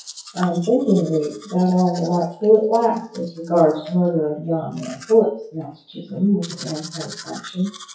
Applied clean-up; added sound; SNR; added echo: classical method WPE with log-MMSE.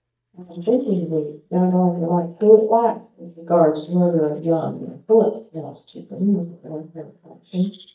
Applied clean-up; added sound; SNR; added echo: neural mask model DeepFilterNet 3.